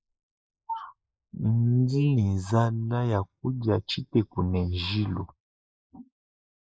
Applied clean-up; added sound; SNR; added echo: neural mask model Resemble Enhance denoiser.